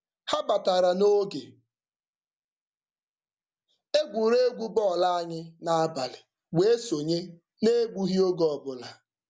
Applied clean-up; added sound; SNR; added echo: none; none; none; none.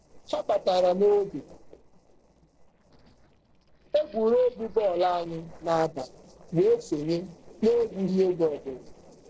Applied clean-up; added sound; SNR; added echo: neural separator model SepFormer DNS4.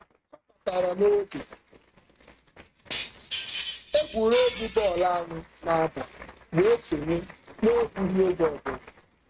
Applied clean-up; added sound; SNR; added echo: neural mask model RNNoise.